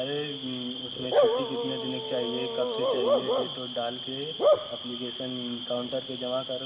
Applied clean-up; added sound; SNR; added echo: none; Bark / Cricket; -5 dB; reverberation time 1.0 s.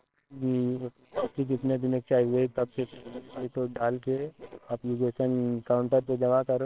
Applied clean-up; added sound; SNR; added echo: neural separator model SepFormer WHAMR!.